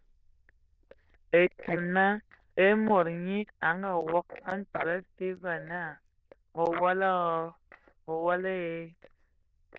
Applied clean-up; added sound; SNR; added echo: neural diffusion model UNIVERSE++.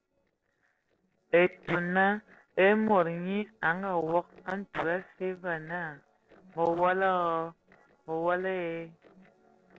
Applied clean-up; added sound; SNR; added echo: neural separator model SepFormer DNS4.